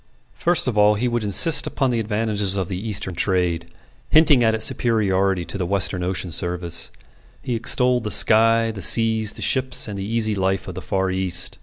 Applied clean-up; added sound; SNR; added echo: none; none; none; none.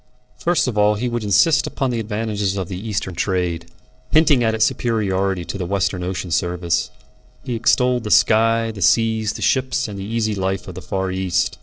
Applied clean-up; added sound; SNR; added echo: neural separator model SepFormer DNS4.